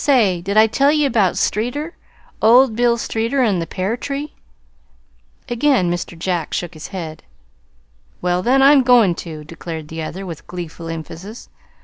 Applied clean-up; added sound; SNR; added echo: none; none; none; none.